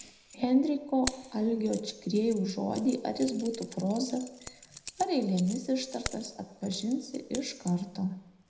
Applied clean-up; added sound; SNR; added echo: none; Keys jangling; 15 dB; reverberation time 0.7 s.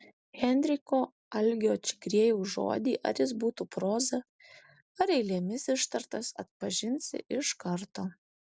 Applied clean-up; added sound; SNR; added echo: none; none; none; none.